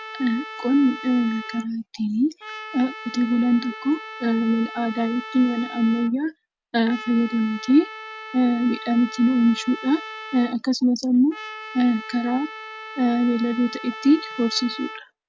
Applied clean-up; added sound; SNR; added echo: none; Trumpet; 14 dB; none.